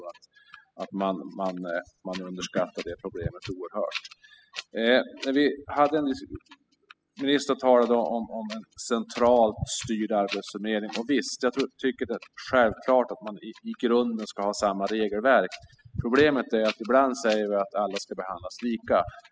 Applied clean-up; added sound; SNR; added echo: classical method spectral subtraction.